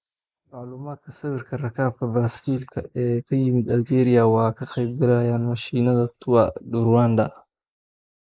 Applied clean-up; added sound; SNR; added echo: neural mask model Resemble Enhance denoiser.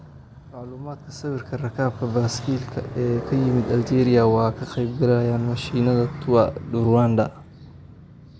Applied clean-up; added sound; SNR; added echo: none; Motorcycle; 13 dB; none.